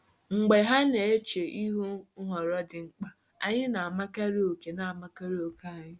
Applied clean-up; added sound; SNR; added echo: none; none; none; none.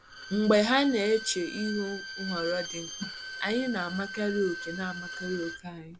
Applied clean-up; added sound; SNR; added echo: none; Bowed string instrument; 10 dB; none.